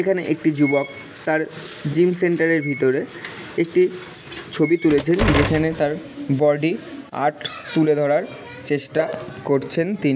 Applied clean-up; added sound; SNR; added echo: none; Door; 4 dB; none.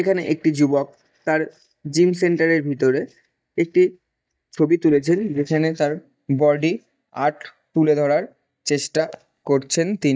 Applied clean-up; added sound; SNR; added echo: neural mask model DeepFilterNet 3.